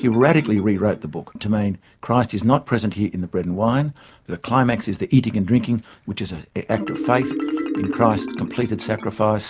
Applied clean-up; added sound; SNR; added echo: none; Marimba, xylophone; 11 dB; none.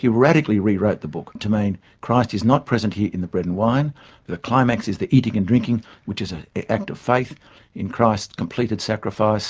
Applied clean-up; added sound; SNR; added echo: none; none; none; none.